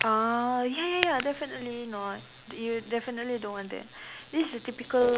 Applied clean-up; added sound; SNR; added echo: none; Tick; 12 dB; none.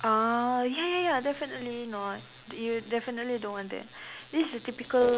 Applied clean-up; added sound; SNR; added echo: none; none; none; none.